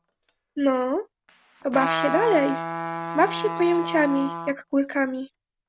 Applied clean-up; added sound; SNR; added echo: none; Trumpet; 7 dB; none.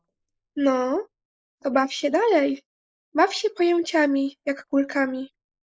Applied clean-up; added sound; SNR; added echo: neural mask model Resemble Enhance denoiser.